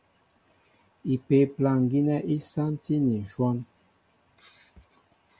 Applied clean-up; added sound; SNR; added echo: none; none; none; none.